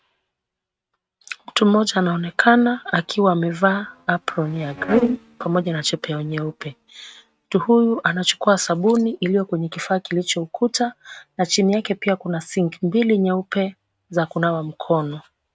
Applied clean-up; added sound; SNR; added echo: neural mask model RNNoise.